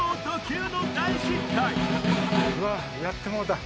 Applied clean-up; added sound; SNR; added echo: none; Snare drum; -1 dB; none.